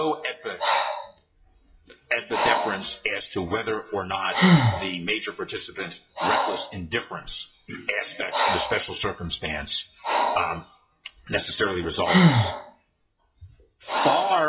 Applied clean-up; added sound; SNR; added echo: classical method WPE with log-MMSE.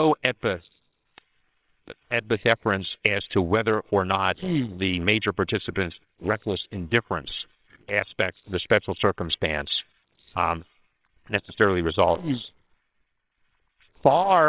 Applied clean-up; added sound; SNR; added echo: neural separator model SepFormer WHAMR!.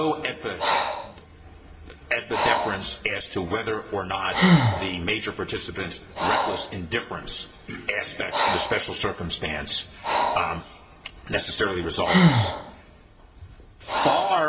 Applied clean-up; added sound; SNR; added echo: none; Breathing; -2 dB; reverberation time 1.9 s.